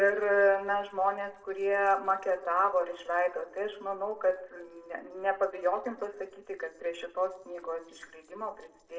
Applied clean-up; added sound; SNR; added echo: neural separator model SepFormer DNS4.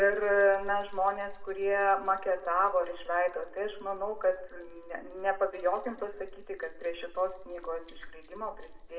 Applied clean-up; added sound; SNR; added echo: none; Keys jangling; 19 dB; reverberation time 0.6 s.